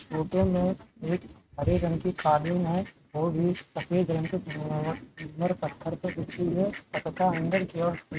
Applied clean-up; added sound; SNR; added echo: neural mask model RNNoise.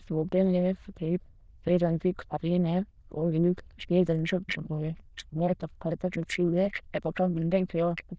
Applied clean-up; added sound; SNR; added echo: neural diffusion model UNIVERSE++.